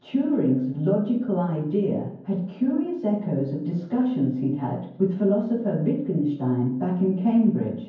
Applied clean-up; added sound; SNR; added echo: none; none; none; reverberation time 0.9 s.